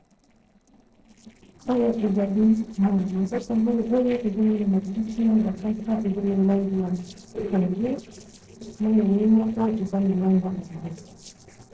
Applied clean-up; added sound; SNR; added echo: neural separator model SepFormer DNS4.